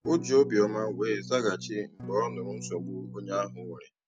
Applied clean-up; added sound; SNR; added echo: none; Electric guitar / Strum; 11 dB; none.